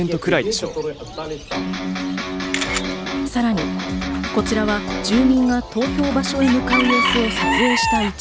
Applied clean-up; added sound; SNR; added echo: none; Electric guitar + Bird / Chicken, rooster; 3 dB; none.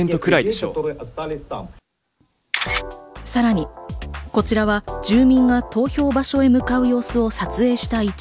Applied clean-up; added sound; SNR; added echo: none; none; none; none.